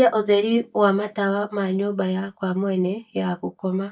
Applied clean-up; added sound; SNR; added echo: neural mask model DeepFilterNet 3.